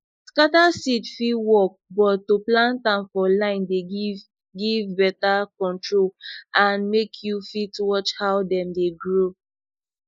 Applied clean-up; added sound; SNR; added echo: neural mask model Resemble Enhance denoiser.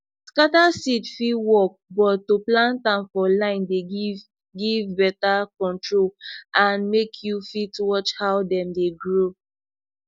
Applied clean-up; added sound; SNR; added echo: none; none; none; none.